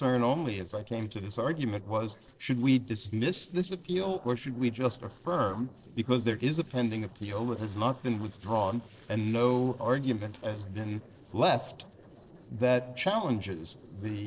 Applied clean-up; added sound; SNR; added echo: neural separator model SepFormer DNS4.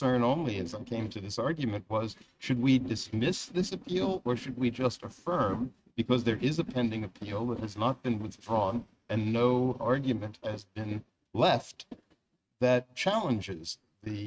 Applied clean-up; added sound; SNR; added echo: neural mask model RNNoise.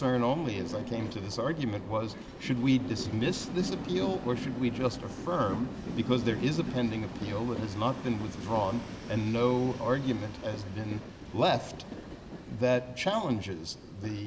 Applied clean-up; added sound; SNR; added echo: none; Train; 9 dB; none.